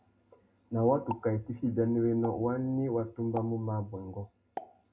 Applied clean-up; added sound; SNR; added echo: none; Explosion; 17 dB; reverberation time 0.2 s.